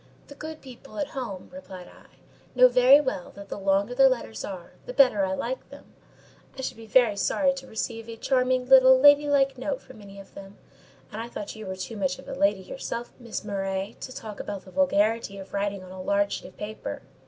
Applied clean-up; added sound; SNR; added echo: none; none; none; none.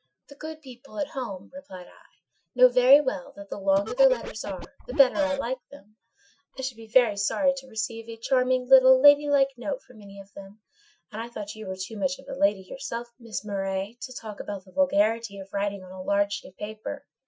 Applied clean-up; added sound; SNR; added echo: classical method Wiener filter.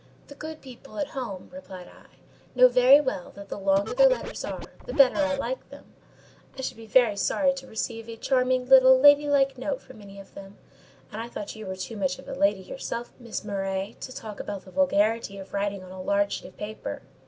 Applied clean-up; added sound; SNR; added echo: none; Scratching (performance technique); 10 dB; none.